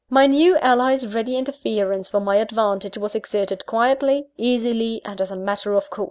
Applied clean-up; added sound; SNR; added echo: none; none; none; none.